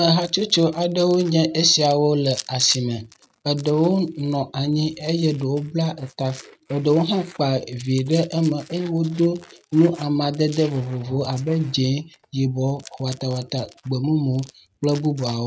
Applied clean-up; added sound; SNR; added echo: neural mask model RNNoise.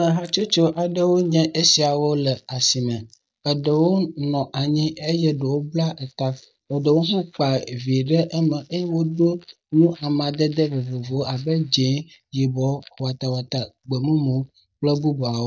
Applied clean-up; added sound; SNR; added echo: neural mask model DeepFilterNet 3.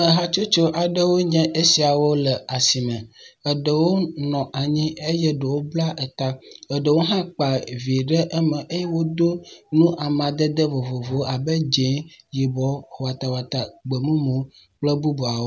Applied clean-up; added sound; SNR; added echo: none; none; none; none.